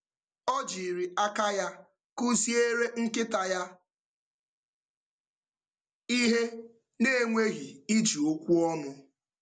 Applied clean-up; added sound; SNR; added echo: none; none; none; none.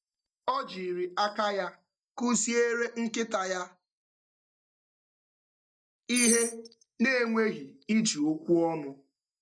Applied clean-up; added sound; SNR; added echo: neural mask model DeepFilterNet 3.